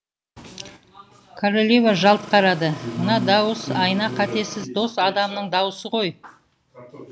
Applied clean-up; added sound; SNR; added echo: none; Engine; 15 dB; none.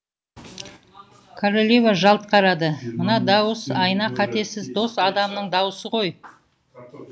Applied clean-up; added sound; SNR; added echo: none; none; none; none.